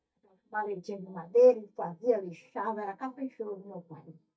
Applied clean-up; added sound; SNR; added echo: neural mask model DeepFilterNet 3.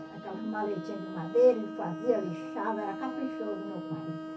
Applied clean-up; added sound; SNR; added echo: none; Bowed string instrument; 8 dB; reverberation time 0.3 s.